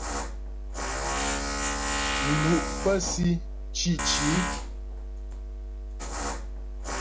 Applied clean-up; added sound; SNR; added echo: none; Tools; -1 dB; none.